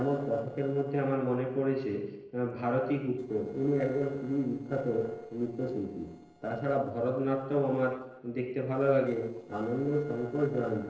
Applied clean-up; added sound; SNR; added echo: neural separator model SepFormer DNS4.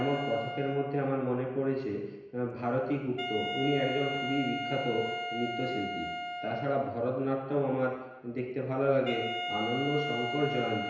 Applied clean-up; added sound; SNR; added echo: none; Wind instrument, woodwind instrument; 6 dB; reverberation time 1.0 s.